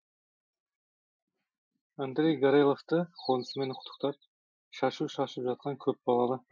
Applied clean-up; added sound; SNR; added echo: classical method Wiener filter.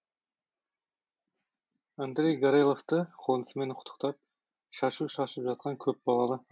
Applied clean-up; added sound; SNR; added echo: none; none; none; none.